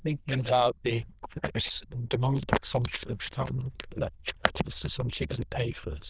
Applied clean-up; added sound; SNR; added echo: neural diffusion model UNIVERSE++.